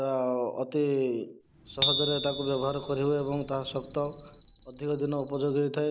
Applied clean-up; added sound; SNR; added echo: none; Bicycle bell + Alarm; 3 dB; none.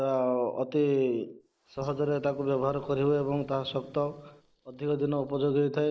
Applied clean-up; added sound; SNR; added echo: neural mask model Resemble Enhance denoiser.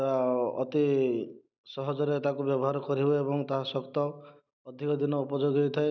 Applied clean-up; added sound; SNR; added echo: none; none; none; none.